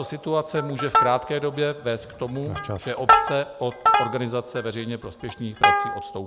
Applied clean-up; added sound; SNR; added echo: none; Plucked string instrument; -3 dB; none.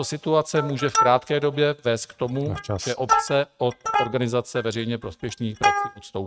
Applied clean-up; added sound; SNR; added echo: neural mask model RNNoise.